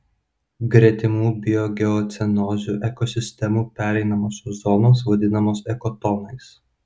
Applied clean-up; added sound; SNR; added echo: none; none; none; none.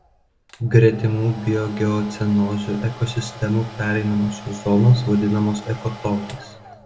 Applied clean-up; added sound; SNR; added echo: none; Domestic sounds, home sounds; 19 dB; reverberation time 1.4 s.